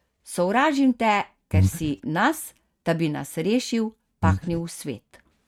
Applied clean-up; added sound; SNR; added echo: neural mask model RNNoise.